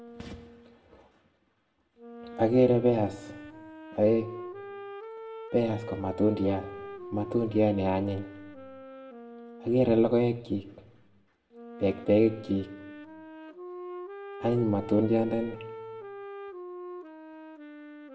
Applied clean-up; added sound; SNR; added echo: none; Wind instrument, woodwind instrument; 14 dB; reverberation time 0.6 s.